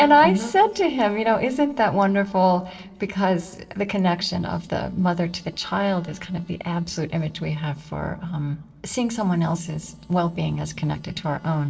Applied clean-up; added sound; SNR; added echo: neural separator model SepFormer DNS4.